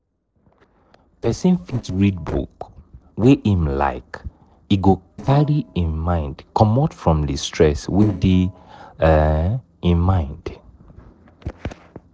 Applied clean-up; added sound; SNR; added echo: neural separator model SepFormer DNS4.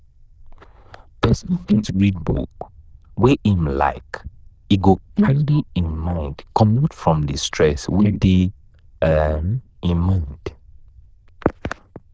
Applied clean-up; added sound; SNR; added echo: neural diffusion model UNIVERSE++.